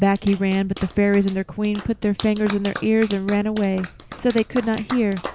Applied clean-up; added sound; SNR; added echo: none; Clapping; 15 dB; none.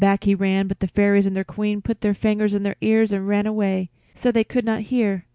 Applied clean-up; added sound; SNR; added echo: none; none; none; none.